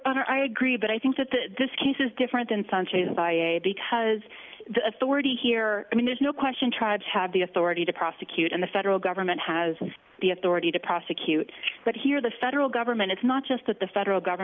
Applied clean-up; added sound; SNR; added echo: none; none; none; none.